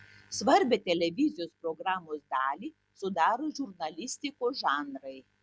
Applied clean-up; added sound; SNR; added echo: none; none; none; none.